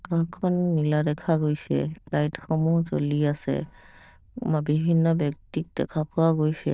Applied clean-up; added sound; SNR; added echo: neural diffusion model UNIVERSE++.